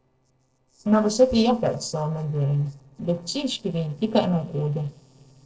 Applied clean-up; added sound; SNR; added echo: neural separator model SepFormer DNS4.